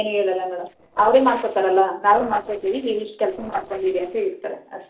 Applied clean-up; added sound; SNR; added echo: neural separator model SepFormer DNS4.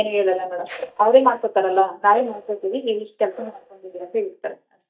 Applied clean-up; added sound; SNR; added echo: neural mask model DeepFilterNet 3.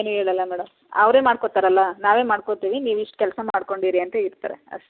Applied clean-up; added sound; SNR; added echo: none; none; none; none.